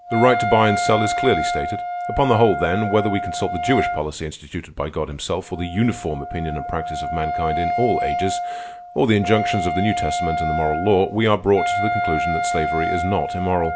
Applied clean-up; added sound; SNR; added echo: none; Wind instrument, woodwind instrument; 3 dB; none.